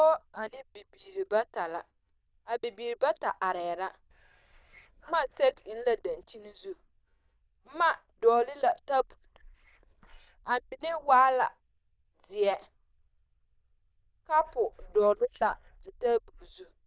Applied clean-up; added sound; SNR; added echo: neural diffusion model UNIVERSE++.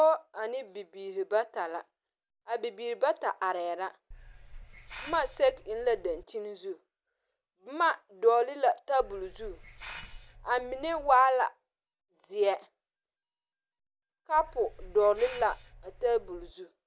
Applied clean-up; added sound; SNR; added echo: none; Hiss; 16 dB; none.